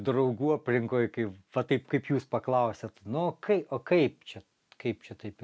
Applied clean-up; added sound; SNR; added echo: none; none; none; none.